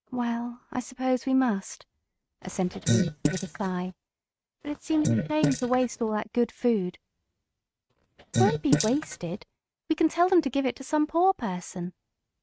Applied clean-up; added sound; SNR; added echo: neural mask model RNNoise.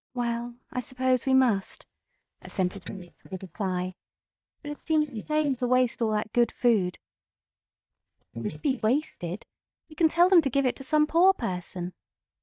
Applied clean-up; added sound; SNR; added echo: neural mask model DeepFilterNet 3.